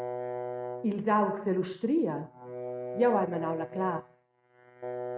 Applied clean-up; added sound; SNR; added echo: neural mask model RNNoise.